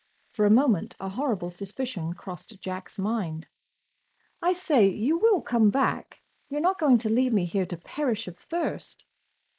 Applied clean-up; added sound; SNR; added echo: neural mask model Resemble Enhance denoiser.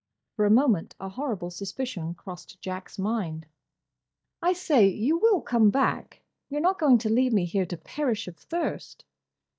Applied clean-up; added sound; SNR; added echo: neural mask model DeepFilterNet 3.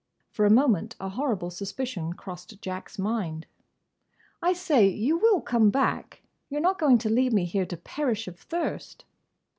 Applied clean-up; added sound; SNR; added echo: none; none; none; none.